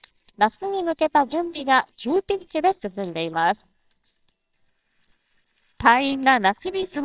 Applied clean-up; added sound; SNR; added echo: neural separator model SepFormer WHAMR!.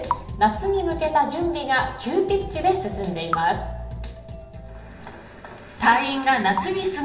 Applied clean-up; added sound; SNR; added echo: none; Raindrop / Drip; 14 dB; reverberation time 0.8 s.